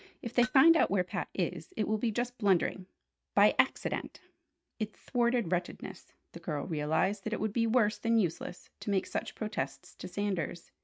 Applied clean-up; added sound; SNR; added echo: neural mask model RNNoise.